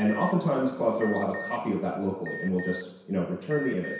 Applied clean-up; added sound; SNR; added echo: none; Alarm; 13 dB; reverberation time 0.7 s.